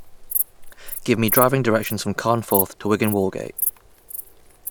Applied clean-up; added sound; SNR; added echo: none; Insect; 6 dB; none.